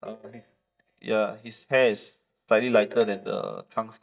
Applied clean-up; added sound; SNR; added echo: neural mask model DeepFilterNet 3.